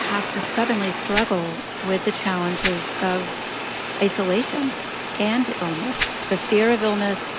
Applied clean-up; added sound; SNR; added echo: none; Fire + Glass; 3 dB; none.